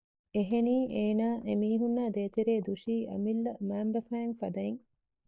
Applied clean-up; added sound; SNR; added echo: neural mask model DeepFilterNet 3.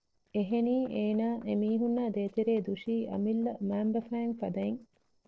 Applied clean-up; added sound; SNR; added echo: neural separator model SepFormer DNS4.